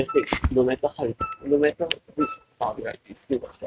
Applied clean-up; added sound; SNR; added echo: neural mask model RNNoise.